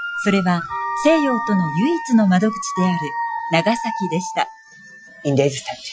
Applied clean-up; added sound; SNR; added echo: classical method Wiener filter.